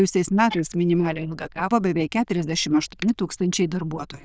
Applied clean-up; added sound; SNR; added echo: neural diffusion model UNIVERSE++.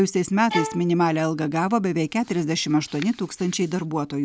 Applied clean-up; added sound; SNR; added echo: none; Bowed string instrument; 9 dB; none.